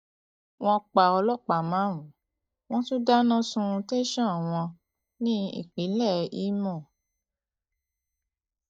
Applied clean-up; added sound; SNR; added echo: neural mask model DeepFilterNet 3.